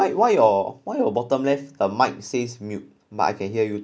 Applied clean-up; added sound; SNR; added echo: none; none; none; none.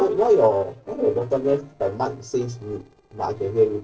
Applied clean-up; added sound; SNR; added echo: neural separator model SepFormer DNS4.